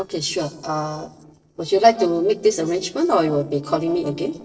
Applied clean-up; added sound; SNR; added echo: neural separator model SepFormer DNS4.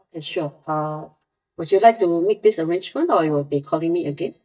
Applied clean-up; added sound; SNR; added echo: neural mask model DeepFilterNet 3.